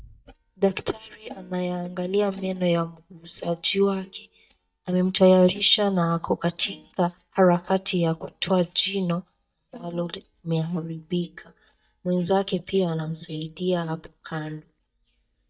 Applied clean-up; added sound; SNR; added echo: neural mask model DeepFilterNet 3.